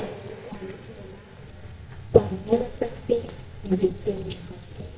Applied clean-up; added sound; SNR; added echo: neural mask model DeepFilterNet 3.